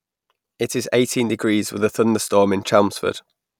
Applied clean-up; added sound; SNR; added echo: none; none; none; none.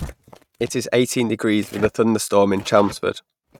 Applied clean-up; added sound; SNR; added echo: neural mask model RNNoise.